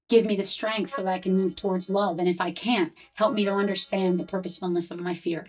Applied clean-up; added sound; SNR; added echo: neural mask model DeepFilterNet 3.